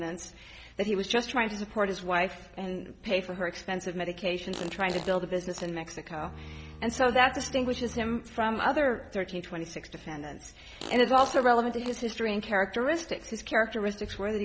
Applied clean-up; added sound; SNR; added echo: none; Bowed string instrument + Fart; 14 dB; none.